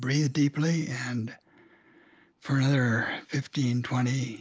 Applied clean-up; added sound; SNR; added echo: none; none; none; none.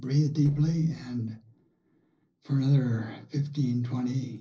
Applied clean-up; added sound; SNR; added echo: neural separator model SepFormer DNS4.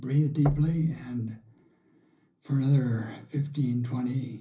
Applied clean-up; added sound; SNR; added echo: none; Knock; 15 dB; reverberation time 0.5 s.